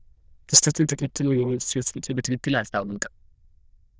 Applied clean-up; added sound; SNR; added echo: neural diffusion model UNIVERSE++.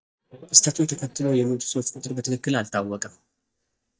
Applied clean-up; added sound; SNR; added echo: neural mask model DeepFilterNet 3.